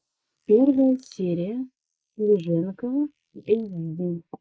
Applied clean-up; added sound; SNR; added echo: neural mask model Resemble Enhance denoiser.